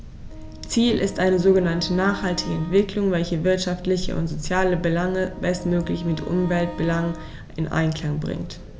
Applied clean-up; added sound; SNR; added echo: none; Wind instrument, woodwind instrument; 18 dB; none.